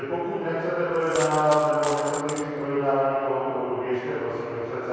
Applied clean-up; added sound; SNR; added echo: none; Coin (dropping); 14 dB; reverberation time 2.2 s.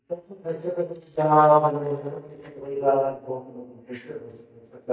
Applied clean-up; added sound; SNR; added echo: neural mask model DeepFilterNet 3.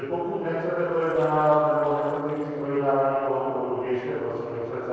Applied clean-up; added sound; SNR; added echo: neural separator model SepFormer DNS4.